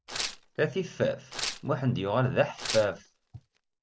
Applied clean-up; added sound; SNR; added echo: none; Tearing; 10 dB; none.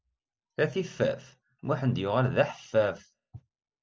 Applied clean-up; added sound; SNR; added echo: none; none; none; none.